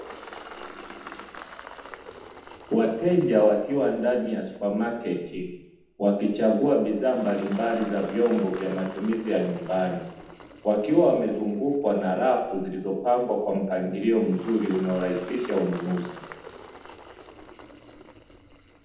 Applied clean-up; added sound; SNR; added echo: none; Engine; 19 dB; reverberation time 0.8 s.